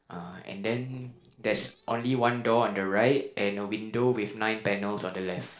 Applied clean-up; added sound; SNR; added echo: neural separator model SepFormer DNS4.